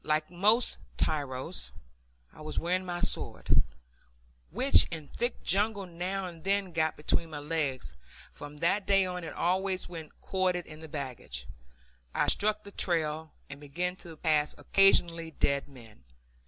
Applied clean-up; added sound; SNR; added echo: none; none; none; none.